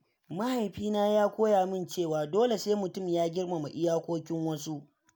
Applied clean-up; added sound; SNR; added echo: none; none; none; none.